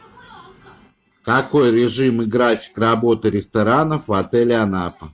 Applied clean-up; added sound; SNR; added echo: none; none; none; none.